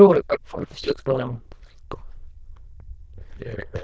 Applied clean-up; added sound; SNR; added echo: neural diffusion model UNIVERSE++.